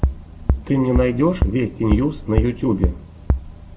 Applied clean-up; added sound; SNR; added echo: none; Bass drum; 2 dB; none.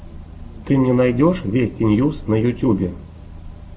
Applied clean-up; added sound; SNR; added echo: none; none; none; none.